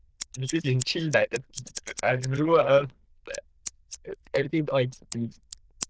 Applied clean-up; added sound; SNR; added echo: neural diffusion model UNIVERSE++.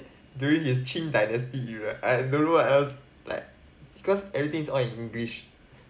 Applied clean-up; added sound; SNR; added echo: none; none; none; none.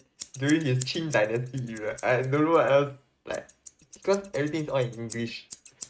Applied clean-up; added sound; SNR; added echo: neural mask model RNNoise.